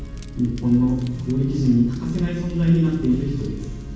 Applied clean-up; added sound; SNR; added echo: none; Fire; 13 dB; reverberation time 1.2 s.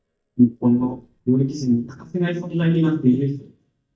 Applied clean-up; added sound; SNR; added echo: neural mask model DeepFilterNet 3.